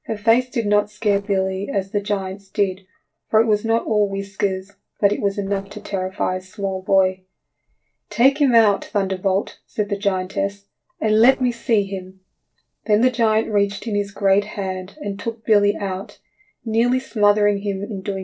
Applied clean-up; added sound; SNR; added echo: neural separator model SepFormer DNS4.